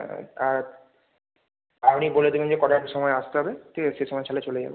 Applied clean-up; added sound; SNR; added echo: none; none; none; none.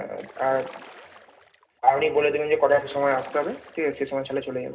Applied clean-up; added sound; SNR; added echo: none; Splash, splatter; 20 dB; reverberation time 0.2 s.